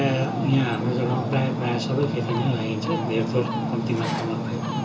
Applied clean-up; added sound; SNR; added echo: none; Ocean; 1 dB; reverberation time 0.2 s.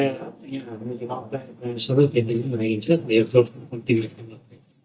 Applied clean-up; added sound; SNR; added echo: neural mask model DeepFilterNet 3.